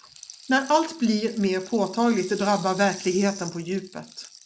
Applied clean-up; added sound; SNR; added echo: none; Rattle (instrument); 18 dB; none.